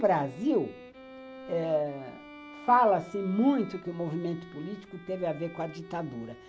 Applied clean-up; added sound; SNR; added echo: none; Bowed string instrument; 18 dB; none.